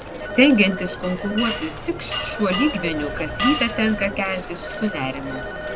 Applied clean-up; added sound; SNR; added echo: none; Telephone + Glass; 6 dB; none.